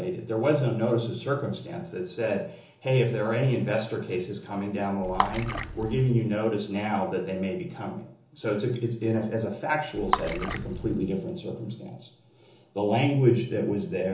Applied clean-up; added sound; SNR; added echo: none; Water / Splash, splatter; 5 dB; reverberation time 0.6 s.